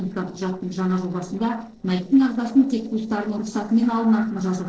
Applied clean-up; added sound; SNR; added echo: neural separator model SepFormer DNS4.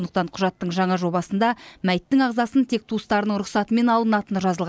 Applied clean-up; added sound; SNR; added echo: none; none; none; none.